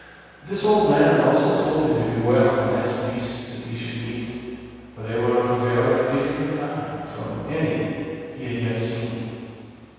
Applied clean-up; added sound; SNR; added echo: none; none; none; reverberation time 2.2 s.